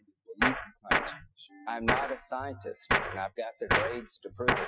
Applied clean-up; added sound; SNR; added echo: classical method Wiener filter.